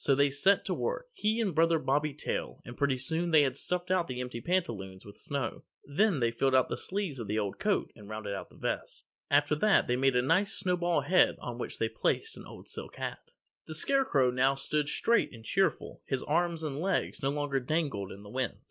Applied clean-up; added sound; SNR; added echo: none; none; none; none.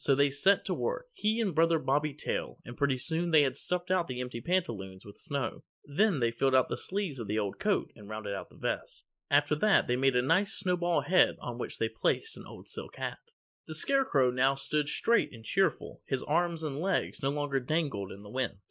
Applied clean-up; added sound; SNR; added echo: neural mask model Resemble Enhance denoiser.